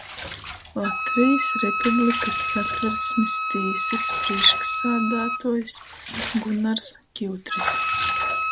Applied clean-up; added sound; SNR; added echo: none; Wind instrument, woodwind instrument + Bathtub (filling or washing) / Water / Liquid; 1 dB; none.